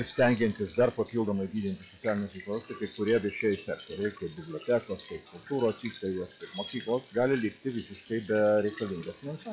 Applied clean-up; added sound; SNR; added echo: classical method log-MMSE.